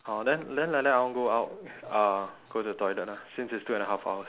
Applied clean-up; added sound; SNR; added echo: none; none; none; none.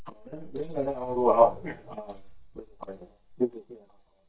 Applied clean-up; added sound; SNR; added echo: neural mask model DeepFilterNet 3.